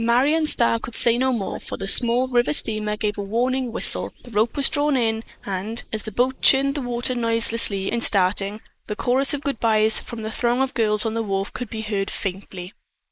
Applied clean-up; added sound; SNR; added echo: neural mask model Resemble Enhance denoiser.